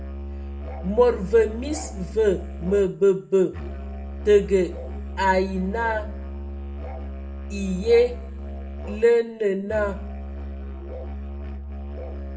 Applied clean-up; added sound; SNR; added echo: none; Musical instrument; 9 dB; reverberation time 0.5 s.